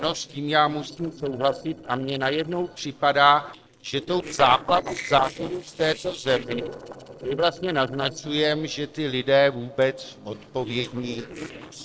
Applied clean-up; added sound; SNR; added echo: neural separator model SepFormer DNS4.